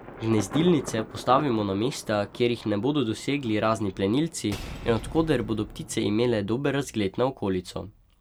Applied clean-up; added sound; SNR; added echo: none; Thunder + Shatter / Boom; 15 dB; none.